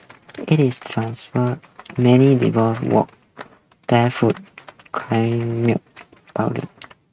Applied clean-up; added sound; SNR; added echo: neural mask model RNNoise.